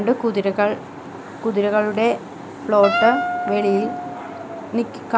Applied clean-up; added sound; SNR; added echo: none; Wind instrument, woodwind instrument; 5 dB; none.